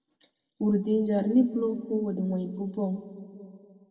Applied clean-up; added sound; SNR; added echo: none; none; none; reverberation time 1.9 s.